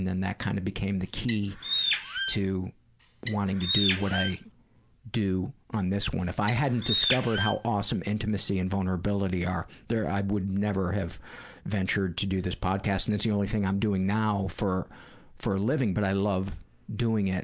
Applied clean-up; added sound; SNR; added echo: none; Bird; 3 dB; none.